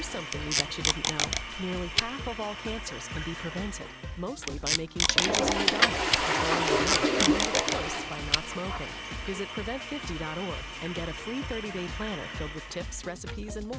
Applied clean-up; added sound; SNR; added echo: none; Toilet flush / Water + Packing tape, duct tape; -5 dB; none.